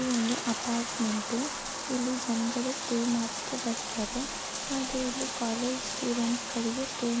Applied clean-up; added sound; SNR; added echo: none; Bathtub (filling or washing); 3 dB; none.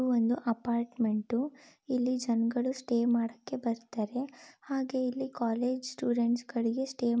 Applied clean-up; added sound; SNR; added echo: none; none; none; none.